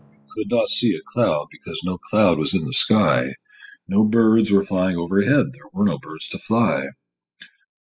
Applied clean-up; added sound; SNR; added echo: classical method spectral subtraction.